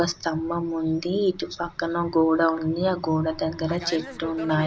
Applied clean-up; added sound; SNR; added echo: none; Fixed-wing aircraft, airplane; 19 dB; none.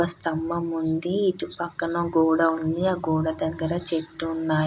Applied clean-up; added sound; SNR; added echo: none; none; none; none.